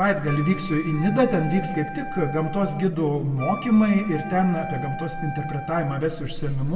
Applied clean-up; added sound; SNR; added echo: none; Wind instrument, woodwind instrument; 12 dB; reverberation time 1.6 s.